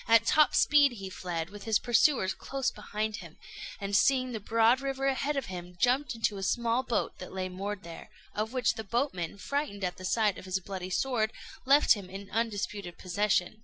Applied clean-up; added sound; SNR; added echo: none; none; none; none.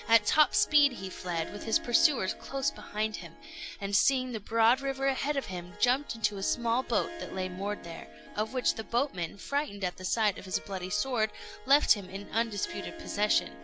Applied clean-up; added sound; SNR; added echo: none; Harp; 16 dB; none.